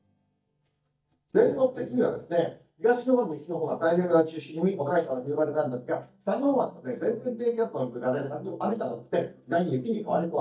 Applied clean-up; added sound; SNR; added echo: neural mask model DeepFilterNet 3.